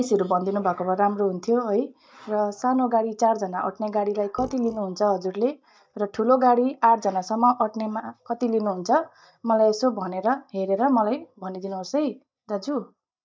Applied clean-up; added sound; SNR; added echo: neural mask model DeepFilterNet 3.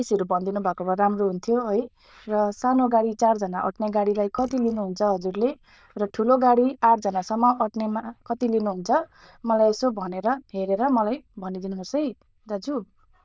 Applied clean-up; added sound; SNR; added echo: neural diffusion model UNIVERSE++.